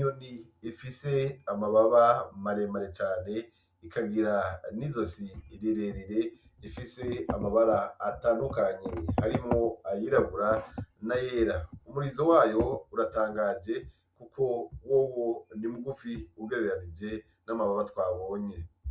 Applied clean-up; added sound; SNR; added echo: none; none; none; none.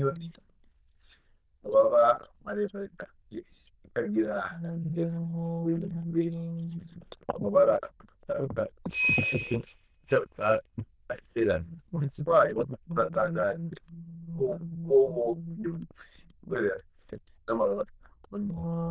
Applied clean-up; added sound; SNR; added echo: neural diffusion model UNIVERSE++.